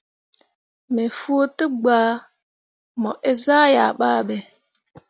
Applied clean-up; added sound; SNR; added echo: none; none; none; none.